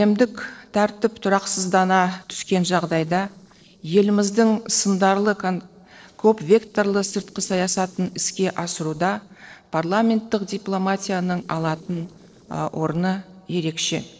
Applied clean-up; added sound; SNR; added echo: neural separator model SepFormer DNS4.